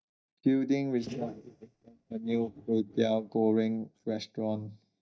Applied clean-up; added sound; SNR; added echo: neural mask model DeepFilterNet 3.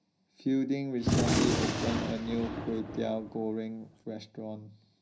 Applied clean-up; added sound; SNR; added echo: none; Gunshot, gunfire; -2 dB; reverberation time 0.4 s.